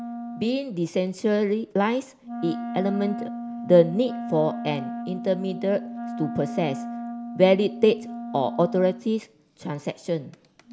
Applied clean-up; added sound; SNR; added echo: none; Wind instrument, woodwind instrument; 10 dB; none.